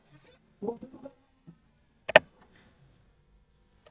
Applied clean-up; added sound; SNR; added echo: neural mask model DeepFilterNet 3.